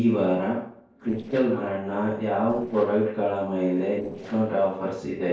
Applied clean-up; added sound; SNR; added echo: neural separator model SepFormer DNS4.